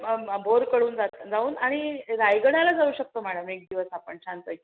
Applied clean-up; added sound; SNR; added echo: none; none; none; none.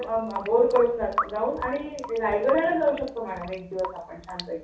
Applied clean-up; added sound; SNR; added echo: none; Drip / Sink (filling or washing) / Water tap, faucet; 10 dB; reverberation time 0.6 s.